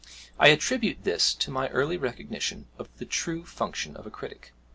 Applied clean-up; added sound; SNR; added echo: none; none; none; none.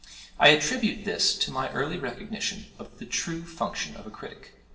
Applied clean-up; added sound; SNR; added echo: none; none; none; reverberation time 0.7 s.